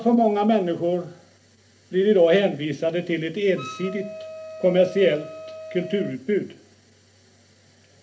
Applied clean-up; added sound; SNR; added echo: none; Wind instrument, woodwind instrument; 15 dB; reverberation time 0.3 s.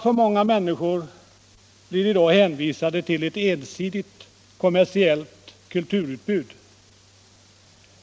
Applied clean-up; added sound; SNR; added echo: none; none; none; none.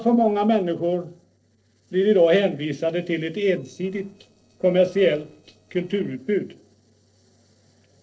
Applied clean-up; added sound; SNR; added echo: neural separator model SepFormer DNS4.